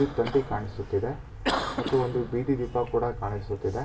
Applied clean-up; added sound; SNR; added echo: none; Cough; 8 dB; reverberation time 0.2 s.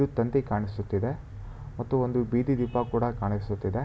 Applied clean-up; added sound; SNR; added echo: none; none; none; none.